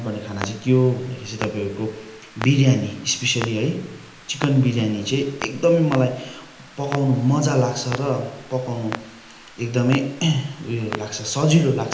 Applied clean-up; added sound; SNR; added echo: none; Clock; 15 dB; reverberation time 0.8 s.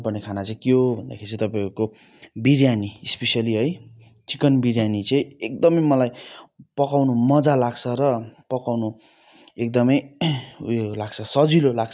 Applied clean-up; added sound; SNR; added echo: none; none; none; none.